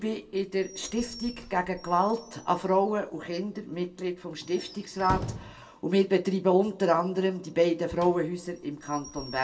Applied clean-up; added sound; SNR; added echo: none; Squeak / Slam / Wood; 16 dB; reverberation time 0.2 s.